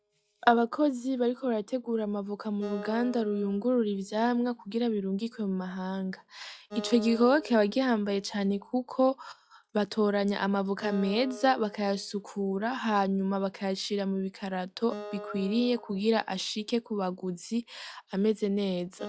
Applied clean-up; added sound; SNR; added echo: classical method log-MMSE.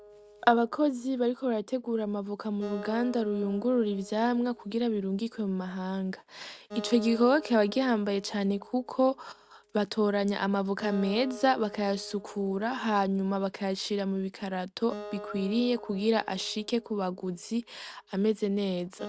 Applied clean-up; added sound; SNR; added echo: none; Acoustic guitar; 18 dB; none.